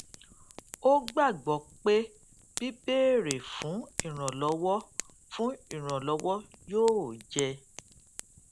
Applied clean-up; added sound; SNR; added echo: none; Fire; 14 dB; none.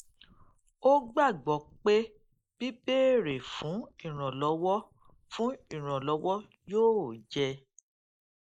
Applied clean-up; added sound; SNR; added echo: neural mask model Resemble Enhance denoiser.